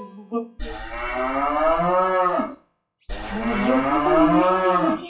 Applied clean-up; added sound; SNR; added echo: classical method WPE with log-MMSE.